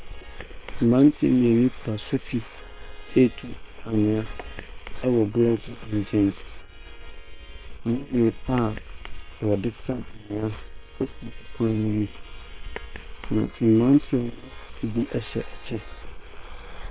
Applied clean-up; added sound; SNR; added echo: neural separator model SepFormer WHAM!.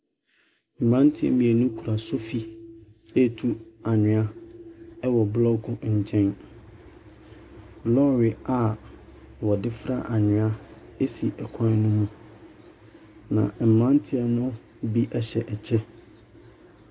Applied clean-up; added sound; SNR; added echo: none; none; none; none.